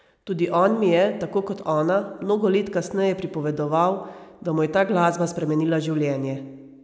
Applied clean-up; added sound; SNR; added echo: none; none; none; none.